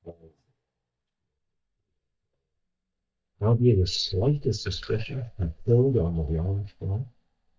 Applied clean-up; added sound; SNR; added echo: neural mask model DeepFilterNet 3.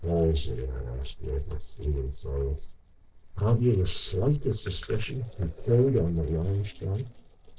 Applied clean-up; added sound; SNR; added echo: neural separator model SepFormer DNS4.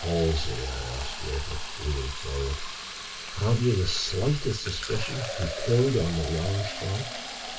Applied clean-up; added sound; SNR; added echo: none; Fill (with liquid); 8 dB; reverberation time 0.2 s.